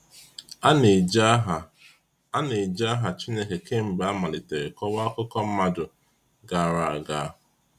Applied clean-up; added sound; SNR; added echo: none; none; none; none.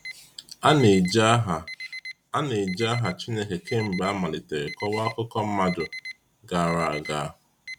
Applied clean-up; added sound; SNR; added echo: none; Alarm; 15 dB; none.